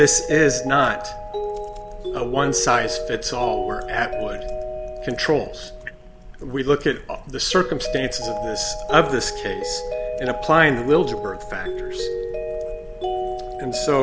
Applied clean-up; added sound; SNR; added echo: none; Mallet percussion; 6 dB; none.